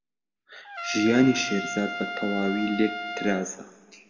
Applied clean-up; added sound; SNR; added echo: none; Trumpet; 7 dB; reverberation time 1.3 s.